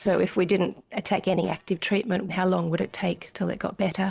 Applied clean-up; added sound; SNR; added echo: neural separator model SepFormer DNS4.